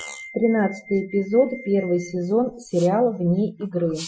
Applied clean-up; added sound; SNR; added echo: classical method Wiener filter.